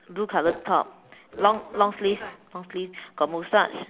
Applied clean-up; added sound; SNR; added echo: none; none; none; none.